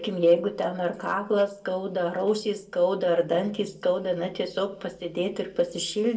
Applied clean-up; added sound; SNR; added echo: none; none; none; reverberation time 0.2 s.